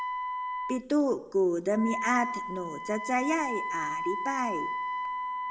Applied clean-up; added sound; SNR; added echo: none; Wind instrument, woodwind instrument; 4 dB; reverberation time 1.1 s.